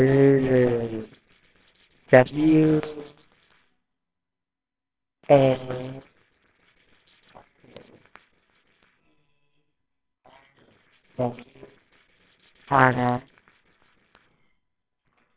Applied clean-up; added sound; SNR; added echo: neural separator model SepFormer WHAMR!.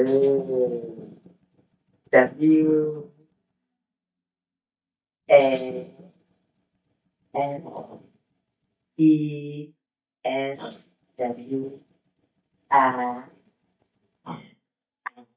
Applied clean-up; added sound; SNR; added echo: neural mask model DeepFilterNet 3.